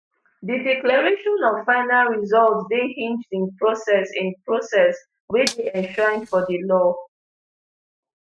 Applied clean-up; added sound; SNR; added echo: neural mask model RNNoise.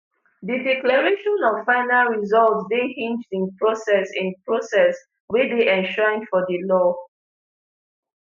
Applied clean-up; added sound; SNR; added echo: none; none; none; none.